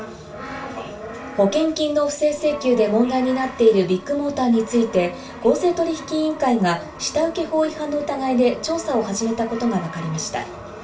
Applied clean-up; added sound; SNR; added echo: none; Brass instrument; 15 dB; reverberation time 0.3 s.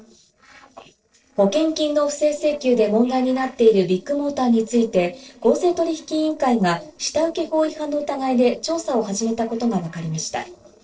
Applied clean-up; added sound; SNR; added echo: neural separator model SepFormer DNS4.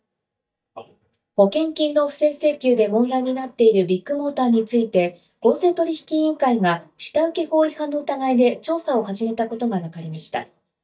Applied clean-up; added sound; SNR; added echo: neural mask model DeepFilterNet 3.